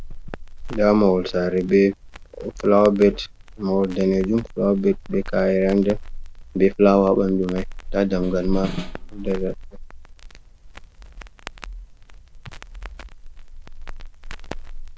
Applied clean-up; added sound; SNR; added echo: none; Snare drum + Crackle; 10 dB; none.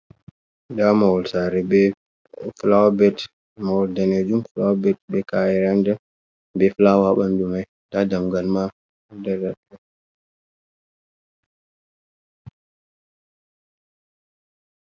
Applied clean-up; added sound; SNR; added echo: none; none; none; none.